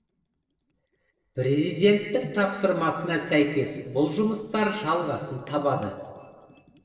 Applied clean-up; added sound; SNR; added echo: neural separator model SepFormer DNS4.